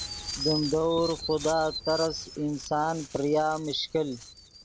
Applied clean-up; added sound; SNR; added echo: none; Chirp, tweet; 10 dB; none.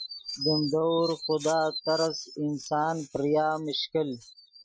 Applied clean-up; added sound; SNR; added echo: classical method Wiener filter.